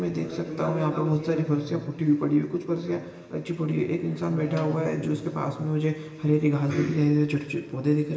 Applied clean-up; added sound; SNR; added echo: none; none; none; reverberation time 1.2 s.